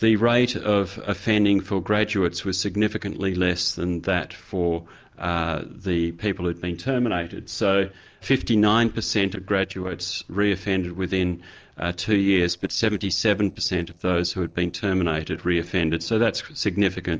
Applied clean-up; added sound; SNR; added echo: neural separator model SepFormer DNS4.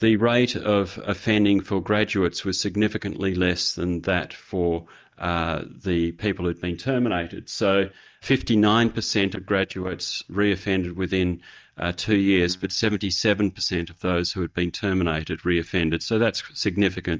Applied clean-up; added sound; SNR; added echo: neural mask model DeepFilterNet 3.